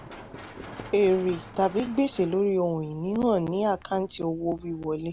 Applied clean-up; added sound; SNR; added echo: none; Run; 19 dB; none.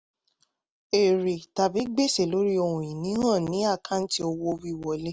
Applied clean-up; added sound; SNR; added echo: none; none; none; none.